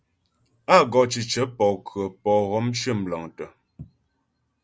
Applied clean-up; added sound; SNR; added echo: none; none; none; none.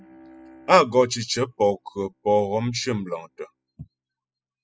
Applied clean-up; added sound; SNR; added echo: classical method spectral subtraction.